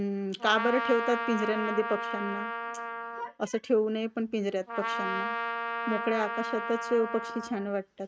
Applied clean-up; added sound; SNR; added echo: neural mask model RNNoise.